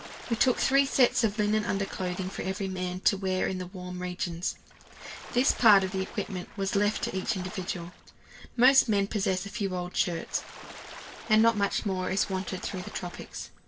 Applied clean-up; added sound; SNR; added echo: none; Water / Splash, splatter; 17 dB; reverberation time 0.1 s.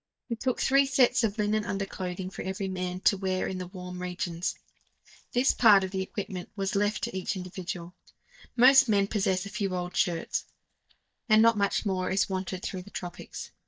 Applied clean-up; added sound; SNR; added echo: neural mask model DeepFilterNet 3.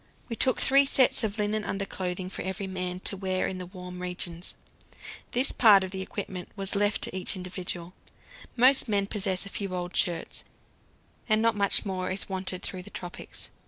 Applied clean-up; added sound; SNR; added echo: none; none; none; none.